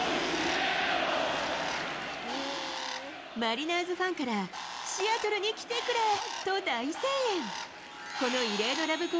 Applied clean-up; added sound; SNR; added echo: none; Bird; 9 dB; none.